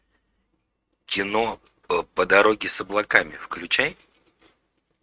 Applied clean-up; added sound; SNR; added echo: neural mask model RNNoise.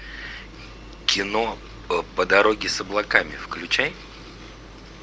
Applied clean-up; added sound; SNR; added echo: none; Engine; 19 dB; none.